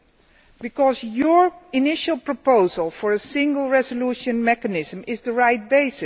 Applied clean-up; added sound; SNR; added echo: none; none; none; none.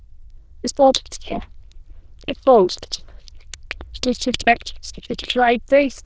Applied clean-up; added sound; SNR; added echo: neural diffusion model UNIVERSE++.